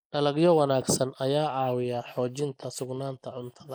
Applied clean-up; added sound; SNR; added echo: neural mask model Resemble Enhance denoiser.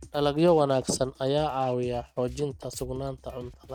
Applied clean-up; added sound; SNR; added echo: neural mask model RNNoise.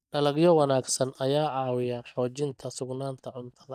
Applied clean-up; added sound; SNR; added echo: neural mask model DeepFilterNet 3.